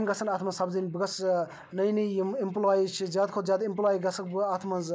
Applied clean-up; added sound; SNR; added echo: none; none; none; none.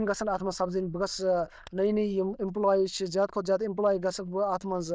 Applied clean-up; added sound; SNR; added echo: neural diffusion model UNIVERSE++.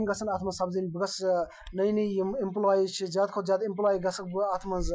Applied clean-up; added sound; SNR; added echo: classical method Wiener filter.